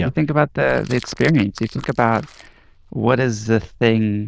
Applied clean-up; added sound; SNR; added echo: neural diffusion model UNIVERSE++.